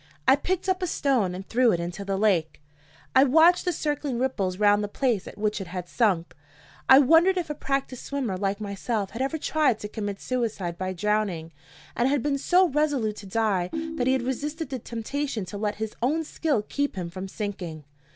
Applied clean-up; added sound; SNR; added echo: none; Ringtone; 10 dB; none.